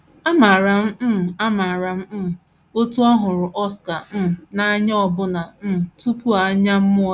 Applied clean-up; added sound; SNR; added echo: none; none; none; none.